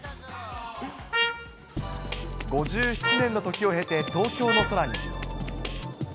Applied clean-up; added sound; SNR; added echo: none; Trumpet; 3 dB; none.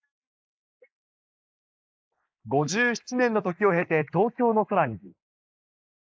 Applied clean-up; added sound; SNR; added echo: neural mask model Resemble Enhance denoiser.